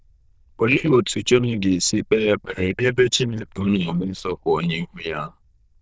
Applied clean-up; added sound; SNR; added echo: neural diffusion model UNIVERSE++.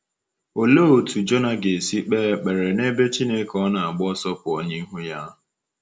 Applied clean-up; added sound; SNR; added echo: none; none; none; none.